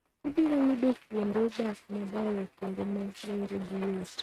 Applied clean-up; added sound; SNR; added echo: neural mask model RNNoise.